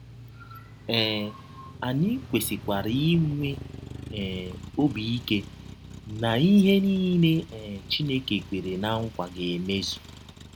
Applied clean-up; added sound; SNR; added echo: none; Motor vehicle (road); 15 dB; none.